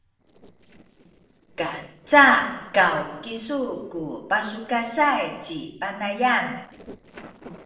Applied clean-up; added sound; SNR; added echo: neural separator model SepFormer DNS4.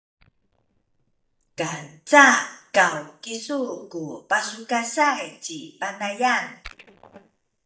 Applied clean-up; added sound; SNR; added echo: neural mask model DeepFilterNet 3.